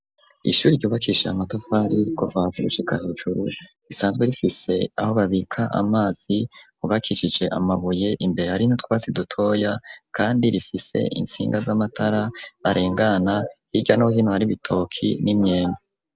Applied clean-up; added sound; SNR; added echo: none; none; none; none.